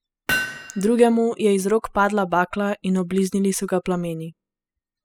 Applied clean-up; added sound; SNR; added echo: classical method spectral subtraction.